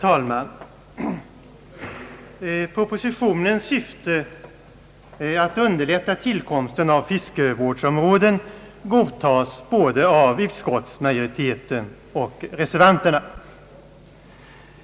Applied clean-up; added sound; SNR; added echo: none; none; none; none.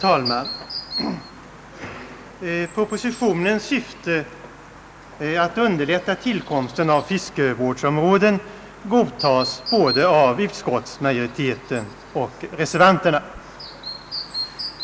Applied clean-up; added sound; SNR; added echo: none; Chirp, tweet; 14 dB; none.